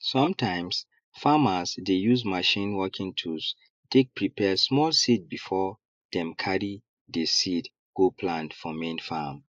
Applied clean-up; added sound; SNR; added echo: neural mask model Resemble Enhance denoiser.